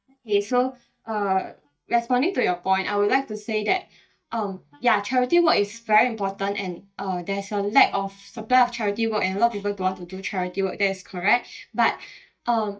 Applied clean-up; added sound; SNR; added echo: neural mask model DeepFilterNet 3.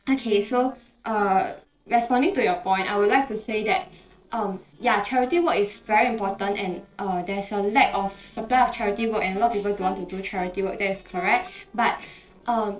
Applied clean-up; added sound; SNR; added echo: neural separator model SepFormer DNS4.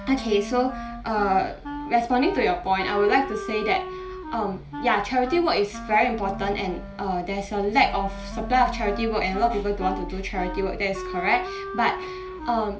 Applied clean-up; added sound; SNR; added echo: none; Wind instrument, woodwind instrument; 11 dB; reverberation time 0.4 s.